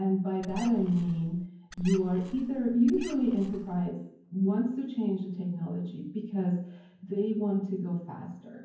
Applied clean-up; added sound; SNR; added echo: none; Squeak; 16 dB; reverberation time 0.9 s.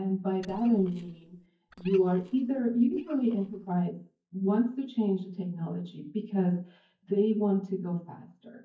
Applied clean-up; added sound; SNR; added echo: neural mask model DeepFilterNet 3.